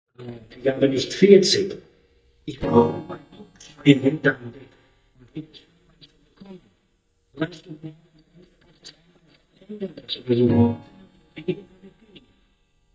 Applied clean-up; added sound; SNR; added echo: neural mask model DeepFilterNet 3.